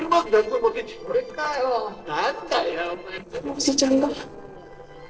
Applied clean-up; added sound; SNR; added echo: neural separator model SepFormer DNS4.